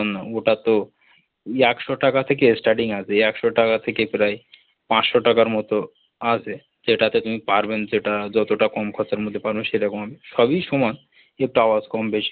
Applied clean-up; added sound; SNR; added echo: none; none; none; none.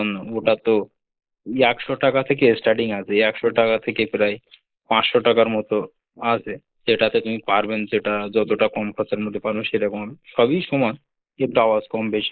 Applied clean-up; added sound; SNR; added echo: neural mask model Resemble Enhance denoiser.